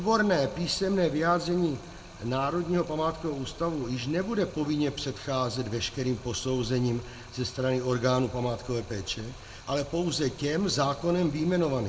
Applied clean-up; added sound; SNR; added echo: none; Stream; 18 dB; reverberation time 0.8 s.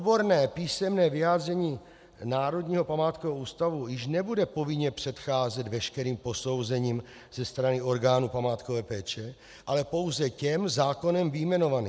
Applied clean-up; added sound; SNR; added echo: none; none; none; none.